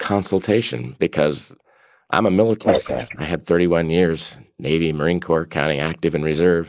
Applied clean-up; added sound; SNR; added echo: neural mask model Resemble Enhance denoiser.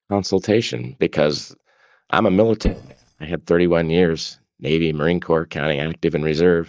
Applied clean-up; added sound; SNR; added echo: neural mask model DeepFilterNet 3.